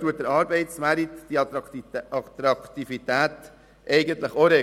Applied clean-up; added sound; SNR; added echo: none; none; none; none.